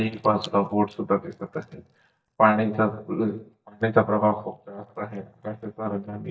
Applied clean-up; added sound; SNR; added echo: neural mask model DeepFilterNet 3.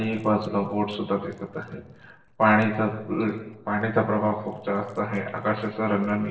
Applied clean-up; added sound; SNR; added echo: neural separator model SepFormer DNS4.